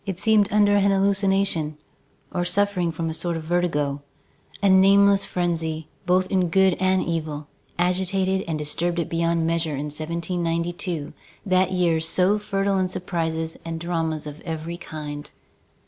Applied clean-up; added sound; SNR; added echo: none; none; none; none.